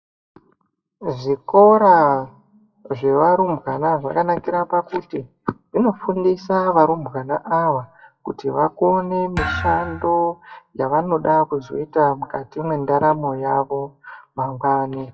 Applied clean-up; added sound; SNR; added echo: classical method WPE with log-MMSE.